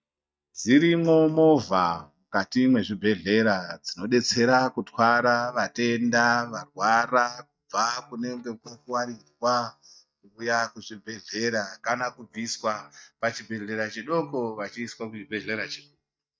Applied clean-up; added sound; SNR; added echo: neural mask model DeepFilterNet 3.